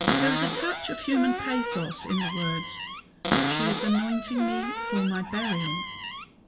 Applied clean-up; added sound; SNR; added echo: none; Cupboard open or close; 1 dB; reverberation time 2.1 s.